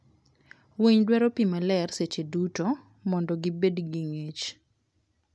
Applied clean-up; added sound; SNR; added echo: none; none; none; none.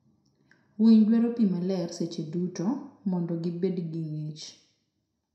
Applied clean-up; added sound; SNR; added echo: none; none; none; reverberation time 0.6 s.